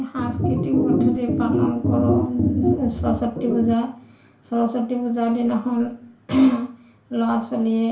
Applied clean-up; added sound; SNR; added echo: none; Organ; -1 dB; reverberation time 0.4 s.